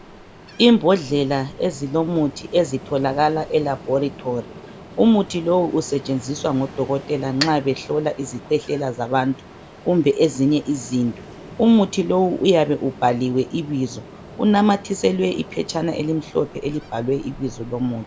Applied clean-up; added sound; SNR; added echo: none; Ocean; 19 dB; none.